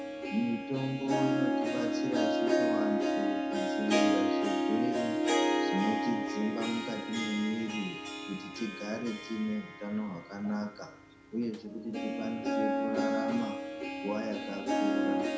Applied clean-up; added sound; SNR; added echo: none; Harp; -4 dB; reverberation time 0.4 s.